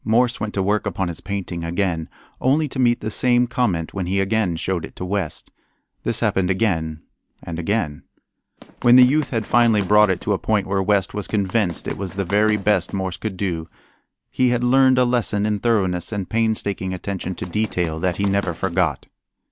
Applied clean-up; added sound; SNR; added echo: none; Run; 17 dB; none.